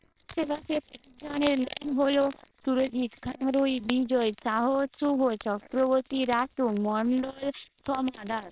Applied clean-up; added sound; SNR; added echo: neural separator model SepFormer WHAMR!.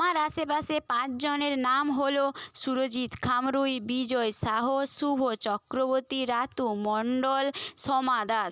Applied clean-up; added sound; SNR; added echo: none; none; none; none.